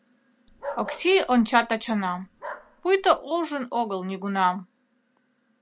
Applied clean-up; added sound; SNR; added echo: none; Bark; 15 dB; none.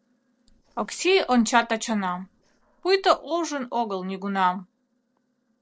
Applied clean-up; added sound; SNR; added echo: neural separator model SepFormer DNS4.